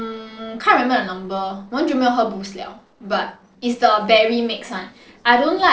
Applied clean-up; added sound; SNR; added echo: neural separator model SepFormer DNS4.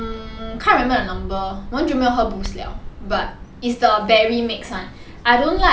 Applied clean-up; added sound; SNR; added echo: none; Bird; 11 dB; none.